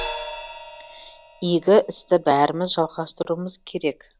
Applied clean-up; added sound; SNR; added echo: none; Crash cymbal; 17 dB; none.